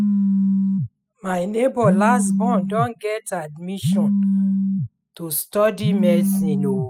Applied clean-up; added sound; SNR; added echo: classical method spectral subtraction.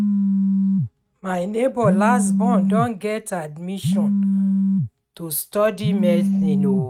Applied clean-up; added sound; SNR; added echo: neural mask model RNNoise.